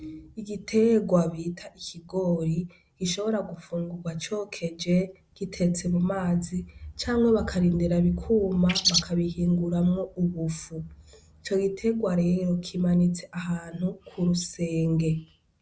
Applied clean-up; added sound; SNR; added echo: none; Bird; -2 dB; none.